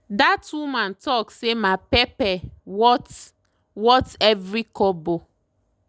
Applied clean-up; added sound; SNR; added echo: none; none; none; none.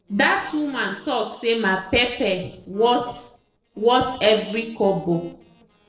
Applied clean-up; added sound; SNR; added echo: neural separator model SepFormer DNS4.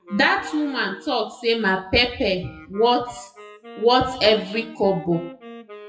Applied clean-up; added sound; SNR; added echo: classical method WPE with log-MMSE.